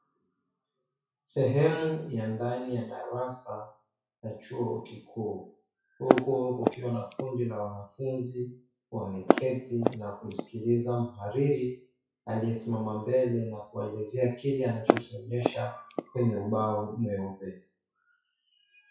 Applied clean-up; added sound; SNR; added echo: classical method WPE with log-MMSE.